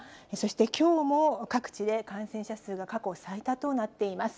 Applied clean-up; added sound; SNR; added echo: none; none; none; none.